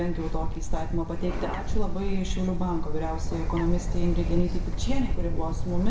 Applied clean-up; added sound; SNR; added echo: none; Bird; -5 dB; reverberation time 0.6 s.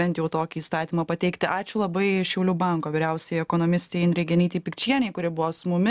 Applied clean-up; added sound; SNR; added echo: none; none; none; none.